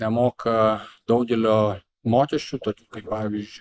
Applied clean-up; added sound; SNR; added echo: neural mask model Resemble Enhance denoiser.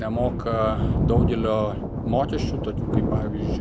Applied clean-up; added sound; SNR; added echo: none; Thunder; -2 dB; none.